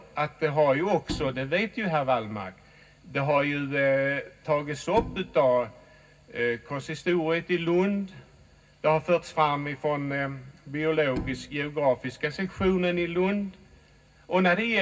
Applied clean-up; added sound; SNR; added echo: none; Bowed string instrument; 13 dB; reverberation time 0.4 s.